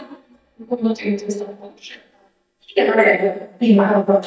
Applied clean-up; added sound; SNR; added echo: neural mask model DeepFilterNet 3.